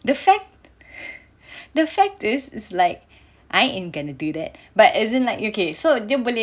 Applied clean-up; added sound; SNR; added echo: none; none; none; none.